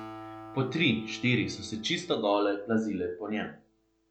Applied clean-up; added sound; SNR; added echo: none; Acoustic guitar; 17 dB; none.